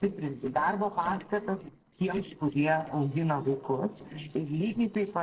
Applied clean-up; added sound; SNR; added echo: neural separator model SepFormer DNS4.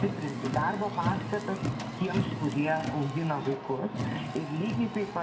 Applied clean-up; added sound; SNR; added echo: none; Car; 3 dB; reverberation time 1.2 s.